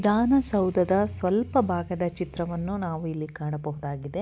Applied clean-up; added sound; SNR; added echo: none; none; none; none.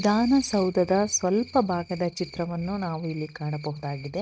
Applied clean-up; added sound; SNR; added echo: neural mask model RNNoise.